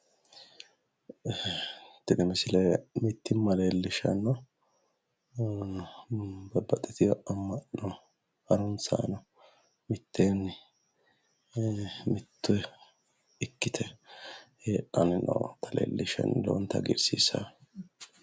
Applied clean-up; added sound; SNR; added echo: none; none; none; none.